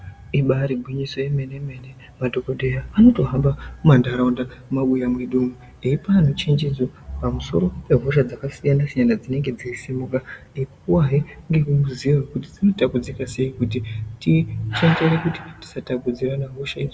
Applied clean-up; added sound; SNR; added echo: none; none; none; none.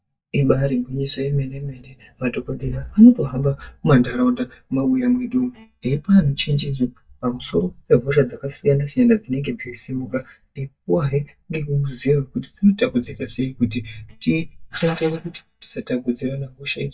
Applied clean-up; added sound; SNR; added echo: neural mask model DeepFilterNet 3.